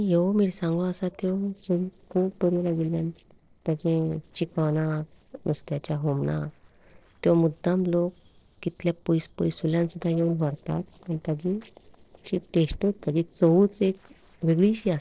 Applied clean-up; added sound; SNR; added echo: neural separator model SepFormer DNS4.